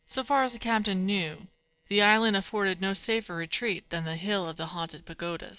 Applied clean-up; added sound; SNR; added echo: neural separator model SepFormer DNS4.